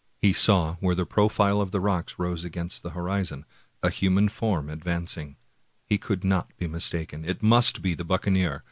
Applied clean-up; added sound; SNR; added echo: none; none; none; none.